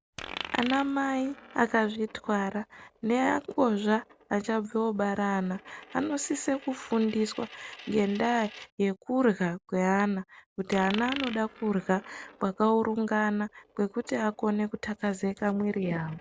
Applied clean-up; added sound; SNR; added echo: none; Coin (dropping); 18 dB; none.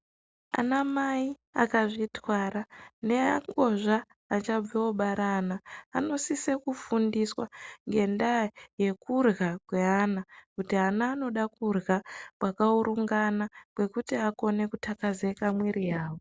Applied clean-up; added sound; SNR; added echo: none; none; none; none.